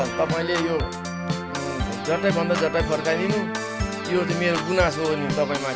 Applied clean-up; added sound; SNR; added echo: none; Organ; 2 dB; none.